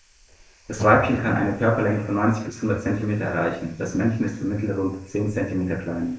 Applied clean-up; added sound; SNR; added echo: neural mask model Resemble Enhance denoiser.